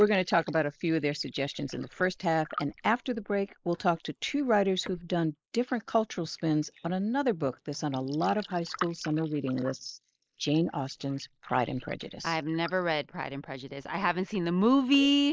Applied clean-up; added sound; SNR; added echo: neural mask model Resemble Enhance denoiser.